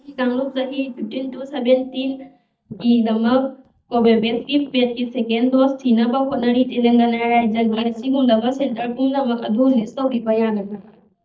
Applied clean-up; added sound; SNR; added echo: neural mask model DeepFilterNet 3.